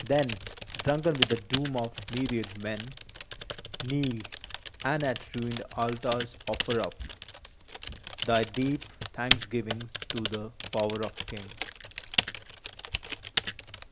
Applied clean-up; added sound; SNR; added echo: none; Typing; 3 dB; none.